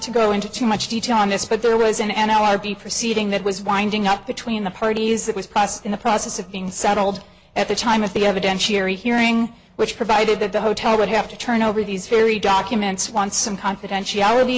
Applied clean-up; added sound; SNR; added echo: none; none; none; none.